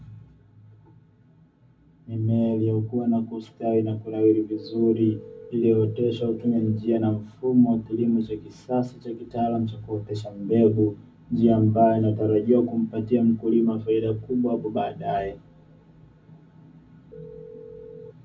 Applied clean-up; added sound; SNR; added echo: none; Telephone; 18 dB; reverberation time 0.4 s.